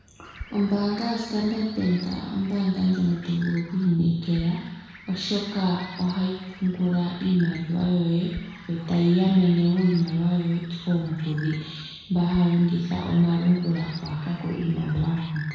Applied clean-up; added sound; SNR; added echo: none; Bird; 20 dB; reverberation time 1.1 s.